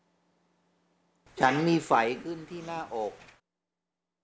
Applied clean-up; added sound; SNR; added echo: none; Cough; 12 dB; none.